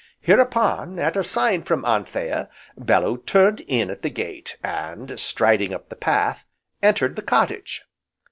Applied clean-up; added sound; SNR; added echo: none; none; none; none.